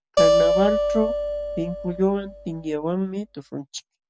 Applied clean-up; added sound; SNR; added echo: none; Acoustic guitar; -3 dB; none.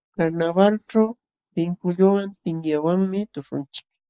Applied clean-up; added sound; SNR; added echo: neural mask model Resemble Enhance denoiser.